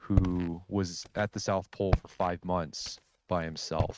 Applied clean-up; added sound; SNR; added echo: neural mask model RNNoise.